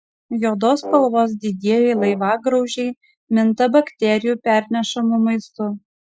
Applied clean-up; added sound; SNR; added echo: classical method Wiener filter.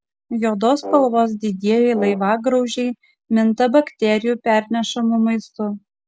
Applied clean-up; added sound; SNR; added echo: none; Brass instrument; 14 dB; none.